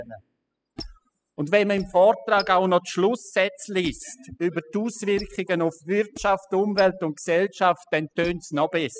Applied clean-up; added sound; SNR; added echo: classical method spectral subtraction.